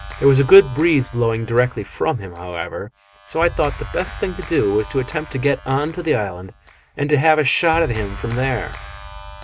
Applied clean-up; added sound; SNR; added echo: none; Clapping; 15 dB; none.